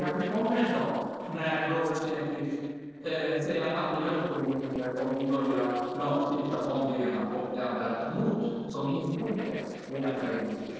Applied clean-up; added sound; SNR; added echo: neural separator model SepFormer DNS4.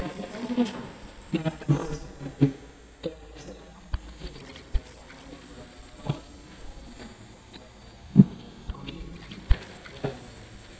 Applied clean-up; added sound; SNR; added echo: neural mask model DeepFilterNet 3.